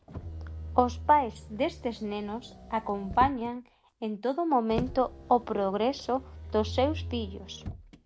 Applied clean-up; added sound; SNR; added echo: none; Motor vehicle (road); 11 dB; none.